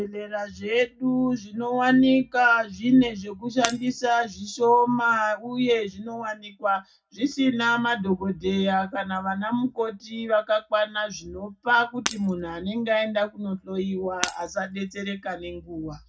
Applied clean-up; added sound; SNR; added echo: none; Shatter; 13 dB; reverberation time 0.4 s.